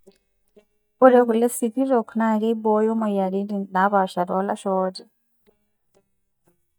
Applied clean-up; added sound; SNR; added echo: neural mask model DeepFilterNet 3.